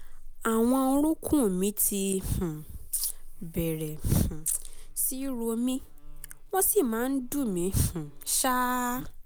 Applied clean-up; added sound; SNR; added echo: none; Buzz; 11 dB; none.